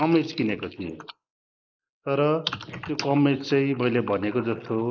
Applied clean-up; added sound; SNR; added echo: neural mask model Resemble Enhance denoiser.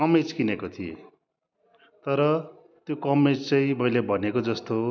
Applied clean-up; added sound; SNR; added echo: none; none; none; none.